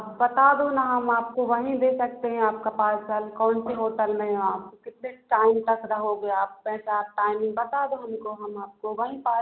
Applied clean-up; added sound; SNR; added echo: none; none; none; none.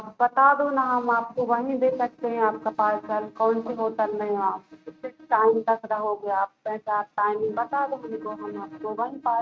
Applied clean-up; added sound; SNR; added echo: neural mask model RNNoise.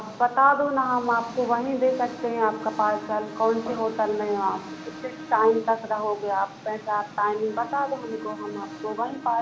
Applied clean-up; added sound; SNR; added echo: none; Bowed string instrument + Engine; 14 dB; none.